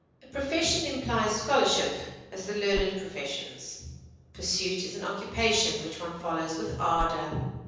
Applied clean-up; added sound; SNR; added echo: none; Slam / Car; 13 dB; reverberation time 1.1 s.